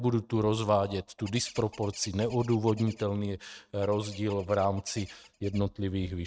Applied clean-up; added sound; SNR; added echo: neural mask model RNNoise.